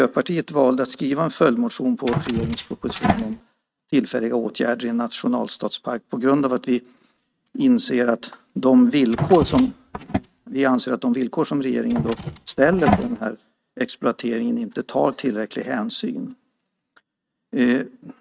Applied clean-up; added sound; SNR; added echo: neural mask model RNNoise.